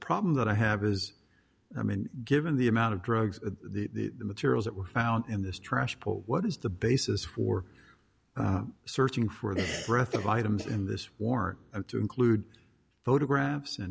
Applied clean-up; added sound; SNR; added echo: none; none; none; none.